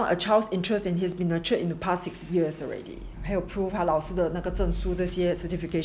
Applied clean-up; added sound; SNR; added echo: none; none; none; none.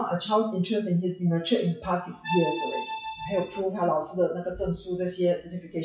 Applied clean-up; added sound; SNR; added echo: classical method WPE with log-MMSE.